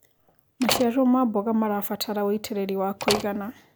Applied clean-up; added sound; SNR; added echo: none; Slam; 7 dB; none.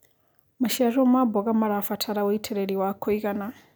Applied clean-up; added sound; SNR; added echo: none; none; none; none.